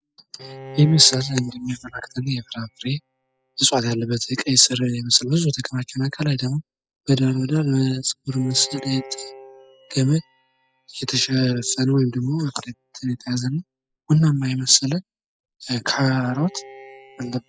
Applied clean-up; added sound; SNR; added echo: classical method spectral subtraction.